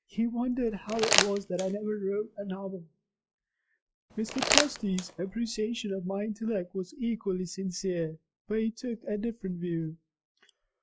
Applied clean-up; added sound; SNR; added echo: classical method log-MMSE.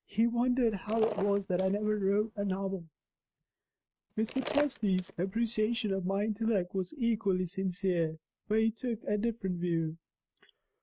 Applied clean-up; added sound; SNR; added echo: neural mask model RNNoise.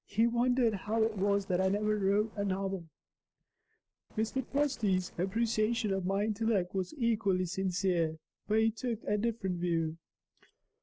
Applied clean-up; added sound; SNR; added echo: neural separator model SepFormer DNS4.